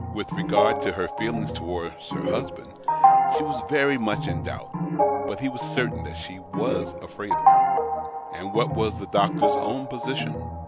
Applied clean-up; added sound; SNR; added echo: none; Organ; -4 dB; none.